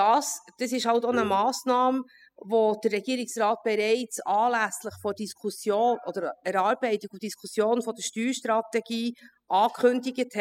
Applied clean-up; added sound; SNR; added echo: classical method spectral subtraction.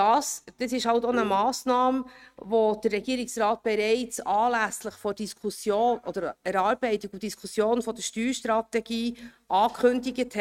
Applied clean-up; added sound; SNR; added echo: neural mask model RNNoise.